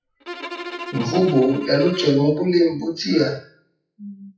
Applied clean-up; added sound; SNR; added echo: classical method WPE with log-MMSE.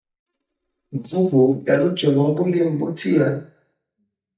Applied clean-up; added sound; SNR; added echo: neural mask model DeepFilterNet 3.